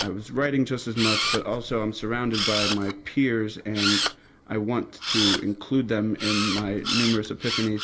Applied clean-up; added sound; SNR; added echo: none; Camera; 4 dB; reverberation time 0.6 s.